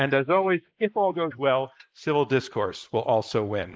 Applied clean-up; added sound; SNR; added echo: neural mask model Resemble Enhance denoiser.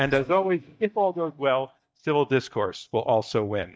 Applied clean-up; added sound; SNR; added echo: neural mask model DeepFilterNet 3.